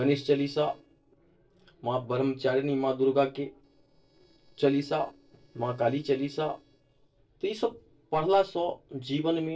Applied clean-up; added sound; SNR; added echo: neural separator model SepFormer DNS4.